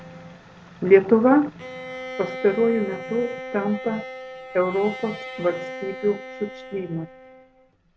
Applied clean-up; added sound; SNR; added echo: none; Bowed string instrument; 13 dB; none.